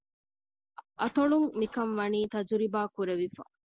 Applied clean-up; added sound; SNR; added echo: neural mask model Resemble Enhance denoiser.